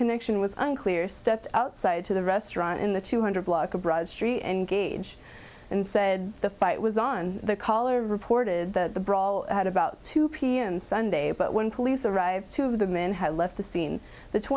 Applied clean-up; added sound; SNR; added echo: none; none; none; none.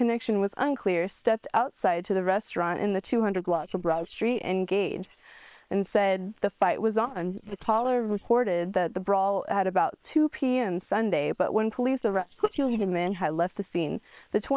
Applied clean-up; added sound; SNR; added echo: neural separator model SepFormer WHAM!.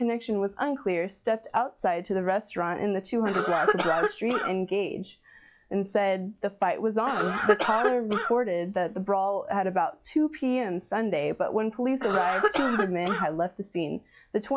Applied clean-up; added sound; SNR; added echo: classical method log-MMSE.